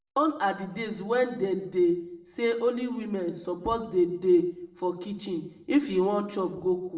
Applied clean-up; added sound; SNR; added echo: none; none; none; reverberation time 0.7 s.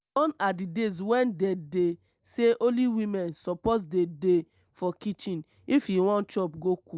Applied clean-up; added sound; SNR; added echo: none; none; none; none.